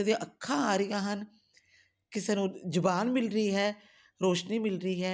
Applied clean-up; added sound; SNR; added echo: none; none; none; none.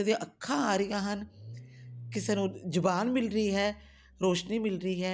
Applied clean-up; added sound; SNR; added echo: none; Engine starting / Car; 19 dB; none.